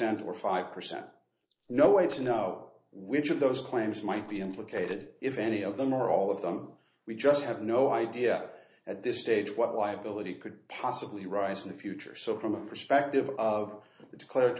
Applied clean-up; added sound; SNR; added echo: neural mask model Resemble Enhance denoiser.